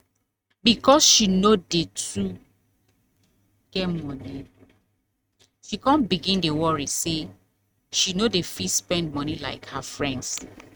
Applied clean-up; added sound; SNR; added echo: neural mask model RNNoise.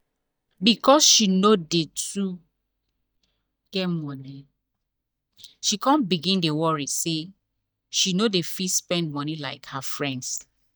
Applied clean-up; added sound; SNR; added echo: neural mask model DeepFilterNet 3.